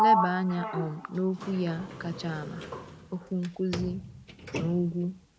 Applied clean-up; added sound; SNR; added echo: none; Sliding door; 1 dB; none.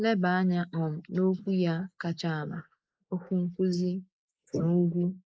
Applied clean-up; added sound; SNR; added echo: neural mask model Resemble Enhance denoiser.